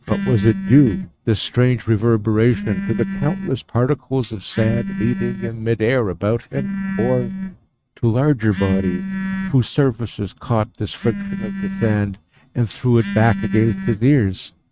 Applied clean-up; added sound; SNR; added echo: neural mask model RNNoise.